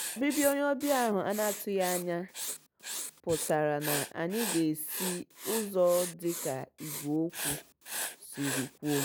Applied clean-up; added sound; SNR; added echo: none; Writing; 7 dB; none.